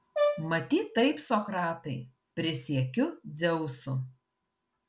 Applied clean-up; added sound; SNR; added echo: none; Brass instrument; 2 dB; none.